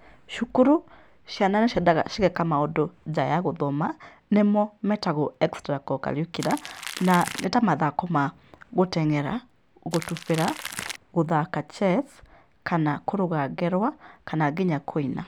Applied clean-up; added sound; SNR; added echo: none; Crackle; 11 dB; none.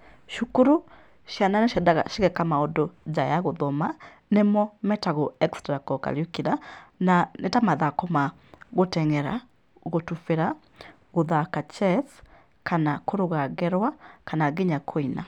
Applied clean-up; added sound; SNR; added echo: none; none; none; none.